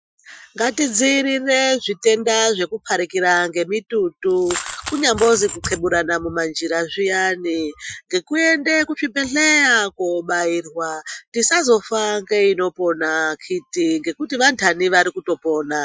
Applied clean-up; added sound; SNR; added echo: classical method Wiener filter.